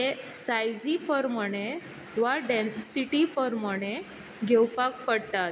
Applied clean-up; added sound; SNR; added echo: none; none; none; none.